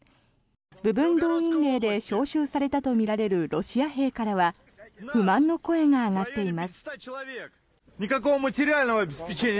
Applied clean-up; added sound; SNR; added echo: none; none; none; none.